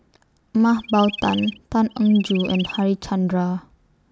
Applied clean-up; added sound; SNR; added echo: none; Chirp, tweet; 13 dB; none.